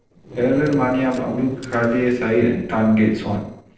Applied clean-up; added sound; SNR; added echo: neural separator model SepFormer DNS4.